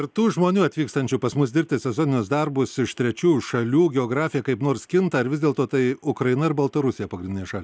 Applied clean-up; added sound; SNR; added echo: none; none; none; none.